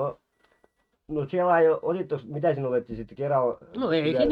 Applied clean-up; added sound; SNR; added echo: neural mask model RNNoise.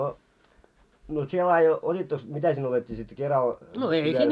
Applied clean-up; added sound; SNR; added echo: none; none; none; none.